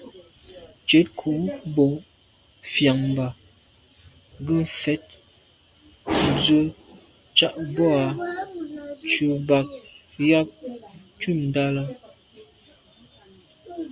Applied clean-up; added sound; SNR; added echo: none; none; none; none.